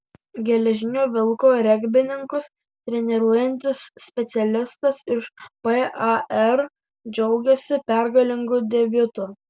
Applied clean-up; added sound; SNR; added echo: none; none; none; none.